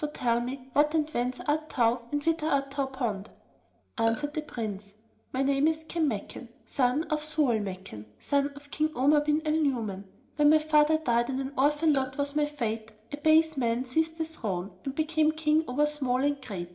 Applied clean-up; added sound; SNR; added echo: none; Burping, eructation; 12 dB; reverberation time 0.5 s.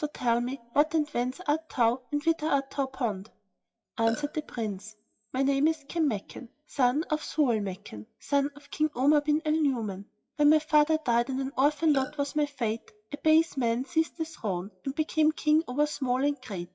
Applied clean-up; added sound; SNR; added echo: classical method WPE with log-MMSE.